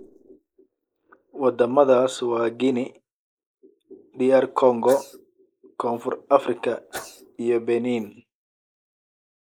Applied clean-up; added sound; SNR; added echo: neural mask model Resemble Enhance denoiser.